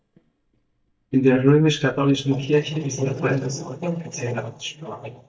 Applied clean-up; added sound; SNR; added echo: neural mask model DeepFilterNet 3.